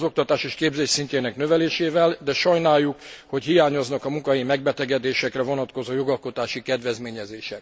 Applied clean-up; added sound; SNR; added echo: none; none; none; none.